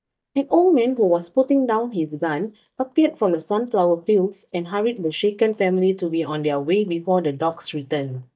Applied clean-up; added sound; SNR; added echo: neural mask model DeepFilterNet 3.